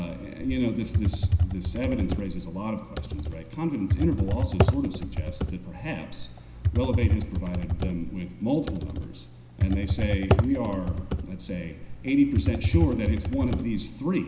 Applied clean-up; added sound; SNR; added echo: none; Computer keyboard; -1 dB; reverberation time 0.9 s.